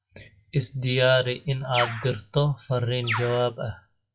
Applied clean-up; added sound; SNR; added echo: classical method WPE with log-MMSE.